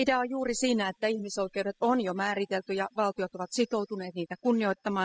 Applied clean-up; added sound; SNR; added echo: classical method spectral subtraction.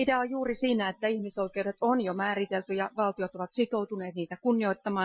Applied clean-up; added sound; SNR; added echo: classical method Wiener filter.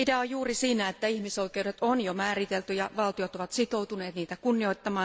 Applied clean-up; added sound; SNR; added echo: none; none; none; none.